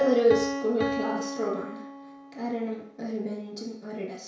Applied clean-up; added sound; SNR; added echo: none; Piano; 7 dB; reverberation time 0.6 s.